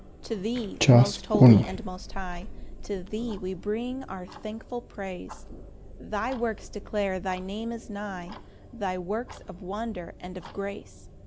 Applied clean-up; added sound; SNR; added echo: none; Clock; -5 dB; none.